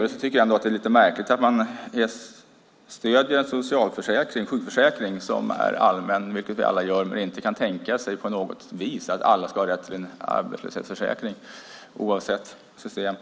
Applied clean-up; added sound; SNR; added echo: none; none; none; none.